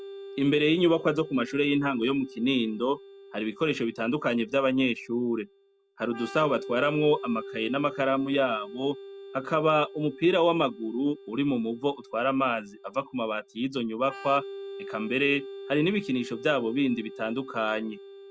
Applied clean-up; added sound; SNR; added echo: none; Organ; 16 dB; none.